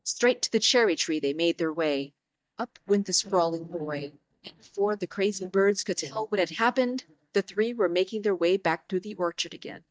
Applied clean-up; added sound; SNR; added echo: neural mask model DeepFilterNet 3.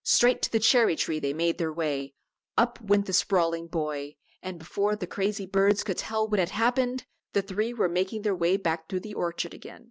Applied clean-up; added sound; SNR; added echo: none; none; none; none.